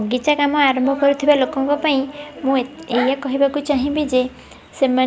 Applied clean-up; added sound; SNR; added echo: none; none; none; none.